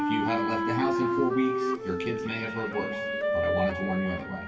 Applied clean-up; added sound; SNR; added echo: none; Wind instrument, woodwind instrument; -2 dB; reverberation time 2.4 s.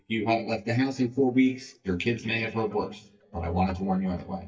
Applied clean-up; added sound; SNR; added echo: neural mask model DeepFilterNet 3.